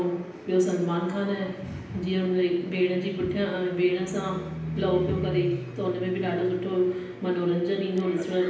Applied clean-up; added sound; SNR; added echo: none; Livestock, farm animals, working animals; 12 dB; reverberation time 0.9 s.